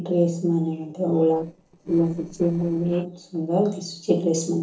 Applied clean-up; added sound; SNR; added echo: neural separator model SepFormer DNS4.